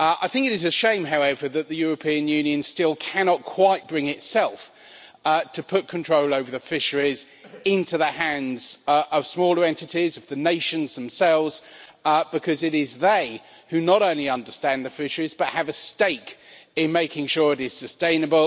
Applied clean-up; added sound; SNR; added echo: none; none; none; none.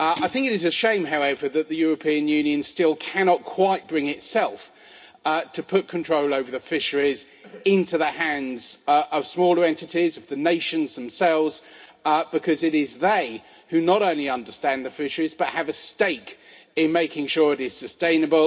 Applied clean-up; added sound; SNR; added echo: none; Guitar; 16 dB; reverberation time 0.3 s.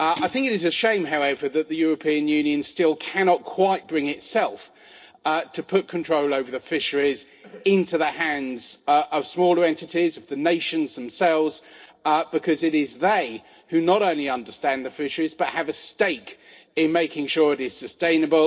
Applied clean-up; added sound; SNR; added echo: neural separator model SepFormer DNS4.